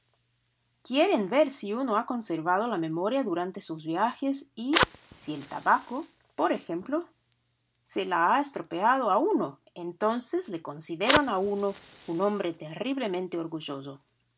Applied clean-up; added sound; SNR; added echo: none; Fire; 8 dB; none.